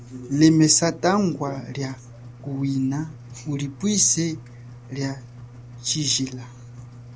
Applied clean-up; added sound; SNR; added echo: none; Engine; 17 dB; none.